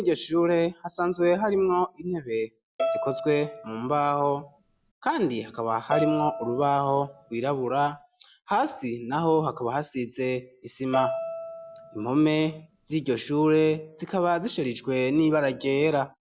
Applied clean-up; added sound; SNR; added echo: none; Bowed string instrument; 8 dB; none.